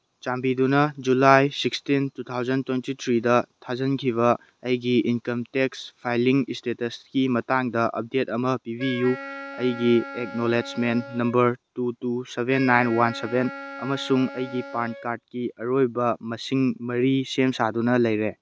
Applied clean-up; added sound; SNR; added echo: none; Wind instrument, woodwind instrument; 14 dB; none.